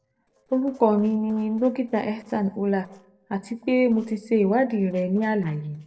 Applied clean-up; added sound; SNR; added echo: neural separator model SepFormer DNS4.